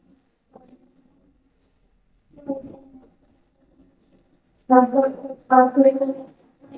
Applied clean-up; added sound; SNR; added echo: neural mask model DeepFilterNet 3.